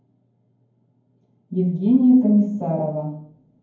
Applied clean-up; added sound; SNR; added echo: none; none; none; reverberation time 0.9 s.